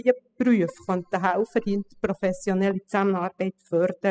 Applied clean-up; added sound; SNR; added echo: classical method spectral subtraction.